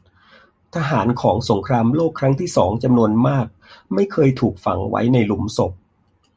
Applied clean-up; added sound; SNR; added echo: none; none; none; none.